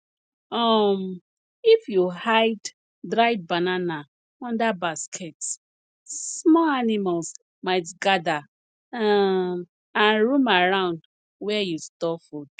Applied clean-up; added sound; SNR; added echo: none; none; none; none.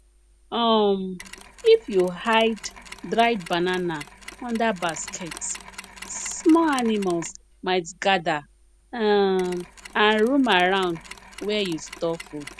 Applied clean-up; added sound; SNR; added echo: none; Mechanisms; 18 dB; none.